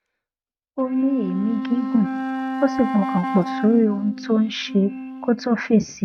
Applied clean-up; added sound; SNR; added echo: neural mask model RNNoise.